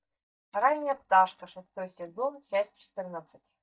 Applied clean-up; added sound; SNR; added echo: neural mask model DeepFilterNet 3.